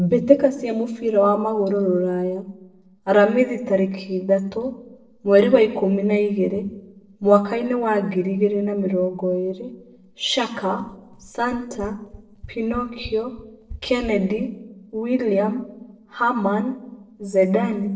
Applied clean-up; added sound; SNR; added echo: neural separator model SepFormer DNS4.